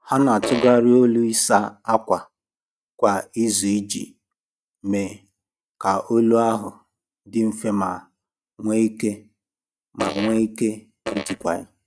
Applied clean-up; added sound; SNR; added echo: neural mask model RNNoise.